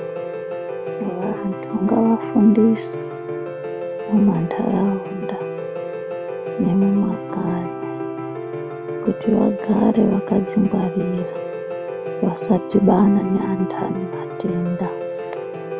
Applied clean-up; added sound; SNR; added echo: none; Piano; 7 dB; none.